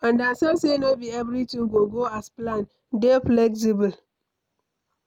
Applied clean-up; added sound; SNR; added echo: none; none; none; none.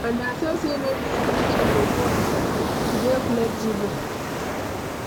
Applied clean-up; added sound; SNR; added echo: none; Ocean; -3 dB; none.